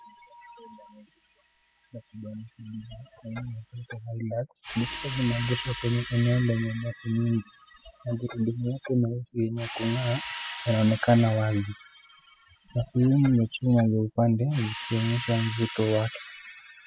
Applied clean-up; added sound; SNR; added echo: classical method spectral subtraction.